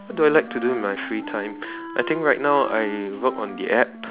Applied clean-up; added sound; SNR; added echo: none; Wind instrument, woodwind instrument; 13 dB; none.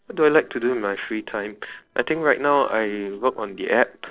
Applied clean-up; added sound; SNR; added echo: neural separator model SepFormer DNS4.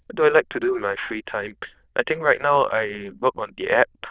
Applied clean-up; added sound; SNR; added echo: neural diffusion model UNIVERSE++.